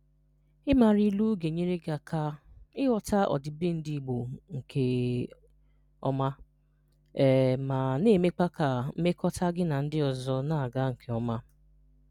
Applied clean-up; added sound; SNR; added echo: none; none; none; none.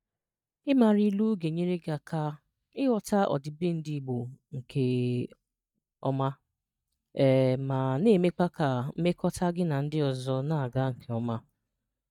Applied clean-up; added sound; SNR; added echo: neural mask model DeepFilterNet 3.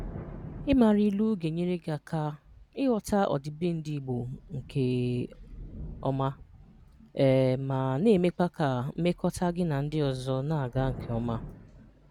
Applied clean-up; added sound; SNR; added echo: none; Thunder / Rain; 17 dB; none.